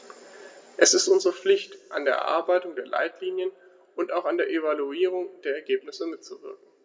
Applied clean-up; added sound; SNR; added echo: none; none; none; reverberation time 1.4 s.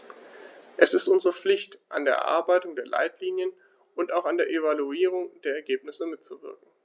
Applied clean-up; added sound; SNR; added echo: none; none; none; none.